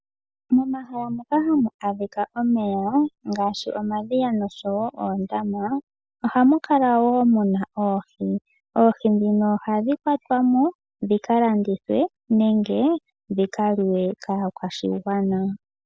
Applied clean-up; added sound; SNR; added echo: none; none; none; none.